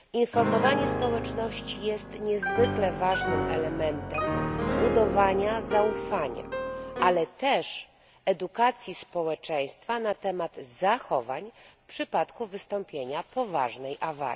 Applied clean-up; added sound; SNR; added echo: none; Piano; 5 dB; none.